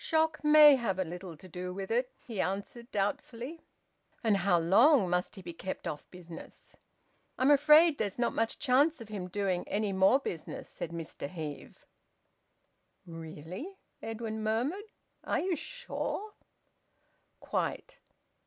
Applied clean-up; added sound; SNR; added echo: none; none; none; none.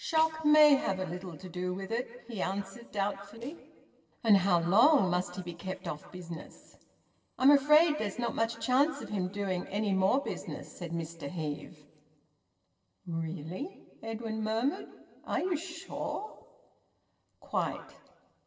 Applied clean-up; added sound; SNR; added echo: neural separator model SepFormer DNS4.